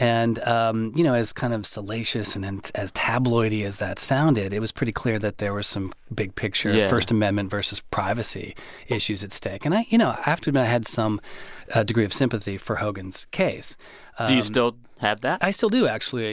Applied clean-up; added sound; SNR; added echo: none; none; none; none.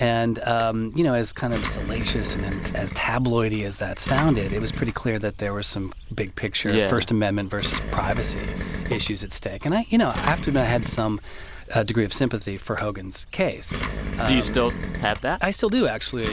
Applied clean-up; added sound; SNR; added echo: none; Engine; 8 dB; none.